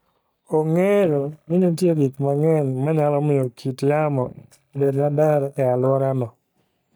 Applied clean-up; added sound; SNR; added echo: neural mask model DeepFilterNet 3.